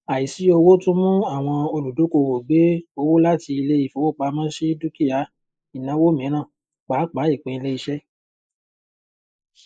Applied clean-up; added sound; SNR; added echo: neural mask model Resemble Enhance denoiser.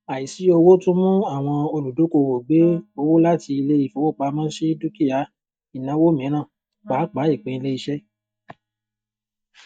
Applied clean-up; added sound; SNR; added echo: neural mask model DeepFilterNet 3.